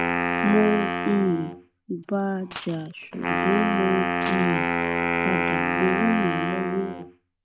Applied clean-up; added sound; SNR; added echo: none; Wind instrument, woodwind instrument + Coin (dropping); 0 dB; none.